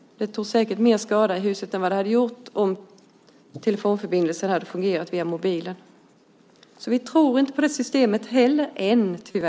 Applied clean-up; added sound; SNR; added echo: none; none; none; none.